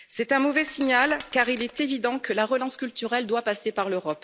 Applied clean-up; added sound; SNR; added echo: none; Shatter; 19 dB; none.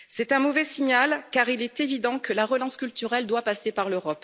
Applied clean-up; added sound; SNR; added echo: none; none; none; none.